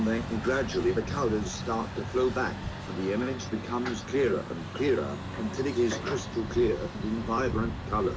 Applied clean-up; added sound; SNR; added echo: none; Truck; 7 dB; none.